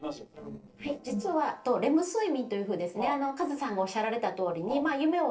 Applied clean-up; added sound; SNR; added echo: neural separator model SepFormer DNS4.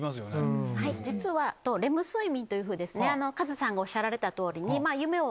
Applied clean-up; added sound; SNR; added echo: none; none; none; none.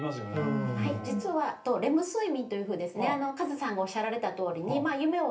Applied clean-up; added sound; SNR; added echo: none; Doorbell; 20 dB; reverberation time 0.3 s.